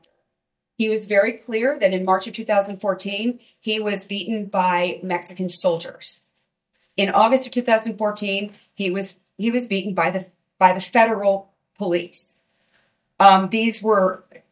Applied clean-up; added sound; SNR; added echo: neural mask model DeepFilterNet 3.